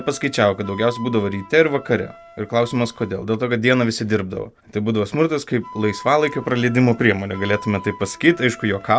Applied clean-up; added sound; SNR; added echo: none; Wind instrument, woodwind instrument; 20 dB; none.